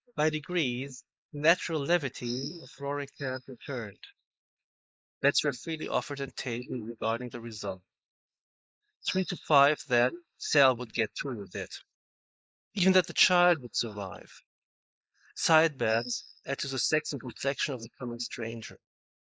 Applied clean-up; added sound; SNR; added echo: neural mask model Resemble Enhance denoiser.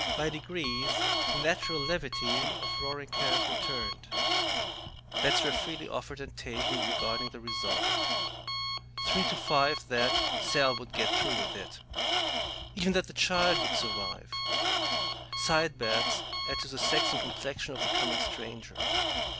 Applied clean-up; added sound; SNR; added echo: none; Alarm + Tools; -3 dB; none.